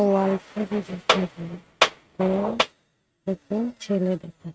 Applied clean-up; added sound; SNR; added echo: neural mask model RNNoise.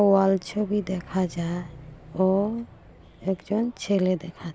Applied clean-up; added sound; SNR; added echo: none; none; none; none.